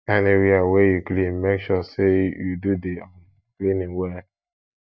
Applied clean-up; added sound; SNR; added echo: neural mask model DeepFilterNet 3.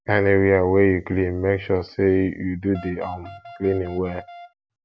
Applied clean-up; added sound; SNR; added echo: none; Wind instrument, woodwind instrument; 19 dB; none.